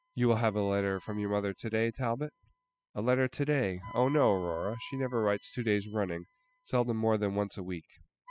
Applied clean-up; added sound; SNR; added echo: classical method spectral subtraction.